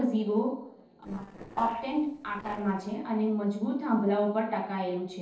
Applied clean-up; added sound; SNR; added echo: neural separator model SepFormer DNS4.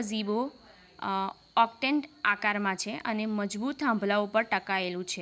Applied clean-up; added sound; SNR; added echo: none; none; none; none.